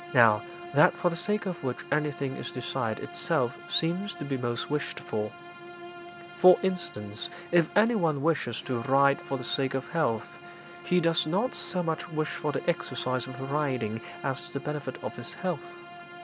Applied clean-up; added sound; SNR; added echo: none; Bowed string instrument; 16 dB; none.